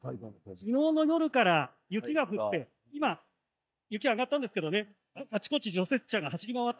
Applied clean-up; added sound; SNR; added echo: neural mask model DeepFilterNet 3.